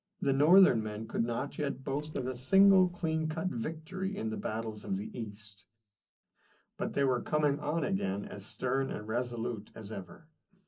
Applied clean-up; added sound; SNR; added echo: neural separator model SepFormer DNS4.